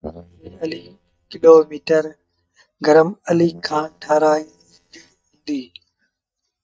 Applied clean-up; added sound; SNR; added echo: neural mask model DeepFilterNet 3.